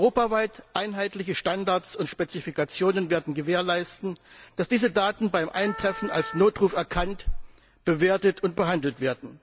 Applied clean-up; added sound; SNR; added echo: none; Wind instrument, woodwind instrument; 13 dB; none.